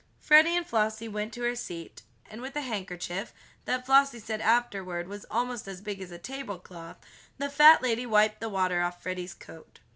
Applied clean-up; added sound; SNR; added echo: none; none; none; none.